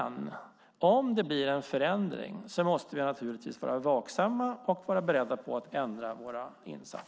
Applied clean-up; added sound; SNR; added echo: none; none; none; none.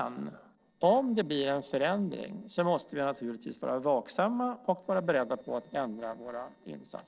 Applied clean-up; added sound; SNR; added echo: neural separator model SepFormer DNS4.